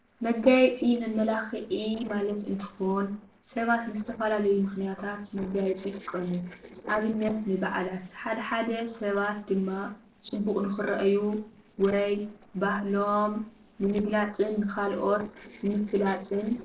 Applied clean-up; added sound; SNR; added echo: neural separator model SepFormer DNS4.